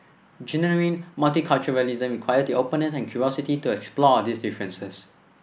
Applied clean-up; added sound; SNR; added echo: none; none; none; none.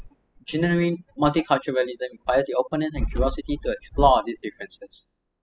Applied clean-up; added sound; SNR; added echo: classical method spectral subtraction.